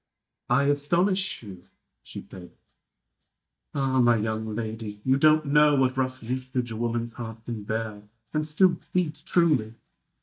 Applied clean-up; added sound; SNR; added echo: neural mask model DeepFilterNet 3.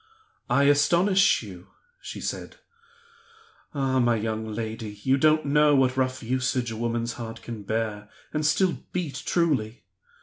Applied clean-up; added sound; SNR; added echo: none; none; none; none.